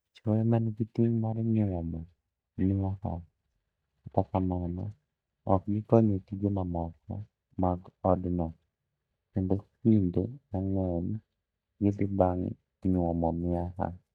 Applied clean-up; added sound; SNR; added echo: neural mask model DeepFilterNet 3.